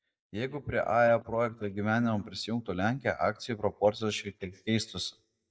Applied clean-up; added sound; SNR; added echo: neural mask model DeepFilterNet 3.